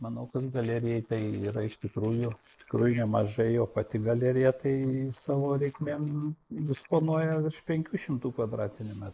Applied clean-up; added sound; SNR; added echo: neural mask model Resemble Enhance denoiser.